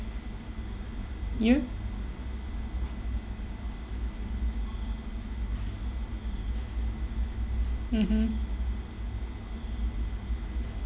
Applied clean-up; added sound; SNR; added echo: none; none; none; none.